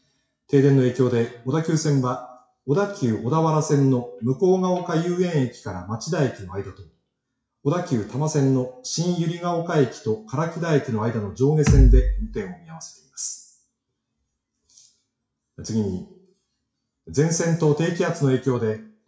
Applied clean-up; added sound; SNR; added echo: classical method WPE with log-MMSE.